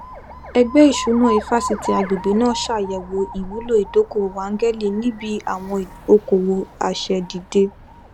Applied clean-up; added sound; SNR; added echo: none; Alarm; 13 dB; none.